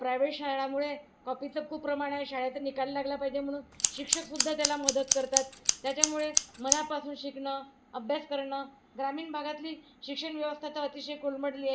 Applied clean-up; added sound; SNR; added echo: none; Scissors; -3 dB; none.